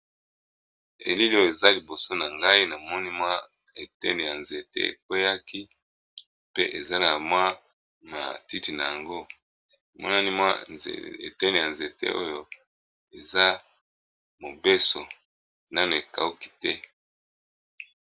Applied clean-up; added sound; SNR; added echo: none; none; none; none.